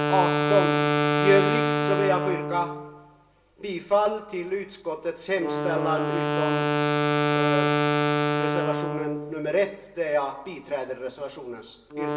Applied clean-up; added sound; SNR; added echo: none; Wind instrument, woodwind instrument; -2 dB; reverberation time 0.6 s.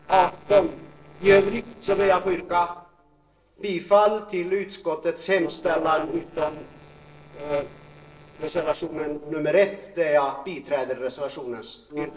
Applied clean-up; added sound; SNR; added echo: neural separator model SepFormer DNS4.